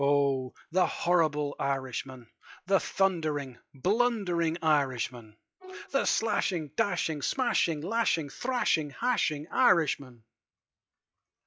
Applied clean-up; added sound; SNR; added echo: classical method log-MMSE.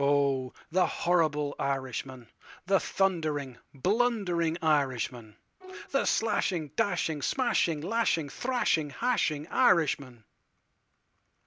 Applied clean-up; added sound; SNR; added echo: none; Bowed string instrument; 19 dB; none.